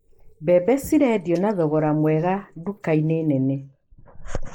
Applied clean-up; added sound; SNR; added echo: neural mask model Resemble Enhance denoiser.